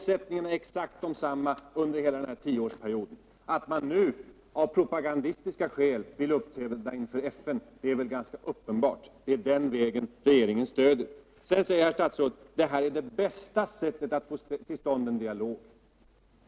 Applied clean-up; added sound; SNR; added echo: none; none; none; none.